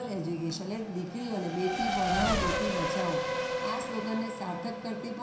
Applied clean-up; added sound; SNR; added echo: none; Race car, auto racing / Accelerating, revving, vroom; 0 dB; reverberation time 0.7 s.